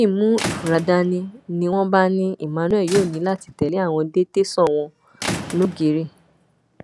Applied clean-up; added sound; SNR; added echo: none; Squeak / Rattle / Slam; 13 dB; none.